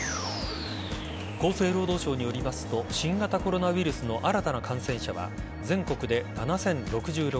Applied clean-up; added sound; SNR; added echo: none; none; none; none.